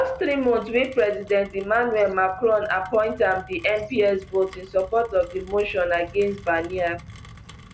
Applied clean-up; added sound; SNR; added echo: none; Rain; 20 dB; none.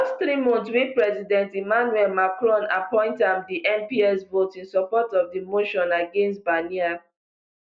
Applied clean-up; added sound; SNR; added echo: none; none; none; none.